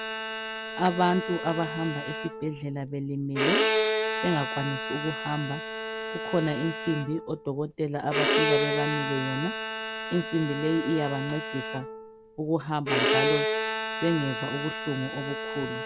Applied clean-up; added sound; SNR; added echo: none; Bowed string instrument; 0 dB; none.